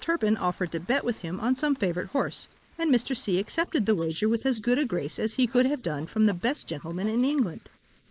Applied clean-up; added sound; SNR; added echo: neural mask model Resemble Enhance denoiser.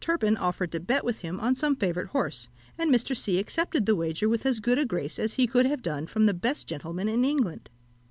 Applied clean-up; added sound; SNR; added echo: none; none; none; none.